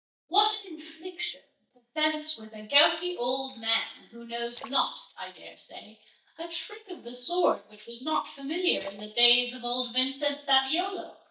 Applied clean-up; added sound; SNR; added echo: neural mask model DeepFilterNet 3.